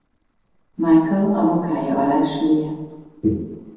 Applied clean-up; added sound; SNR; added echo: neural separator model SepFormer DNS4.